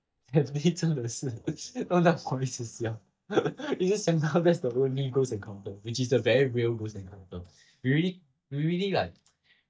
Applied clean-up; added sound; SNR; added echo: neural mask model DeepFilterNet 3.